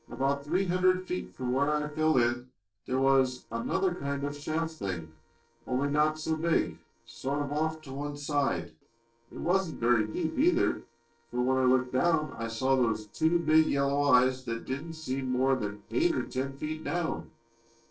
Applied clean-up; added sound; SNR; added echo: neural separator model SepFormer DNS4.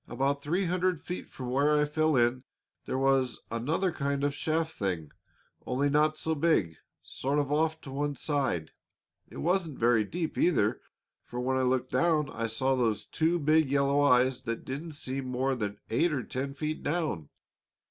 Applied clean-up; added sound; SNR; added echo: none; none; none; none.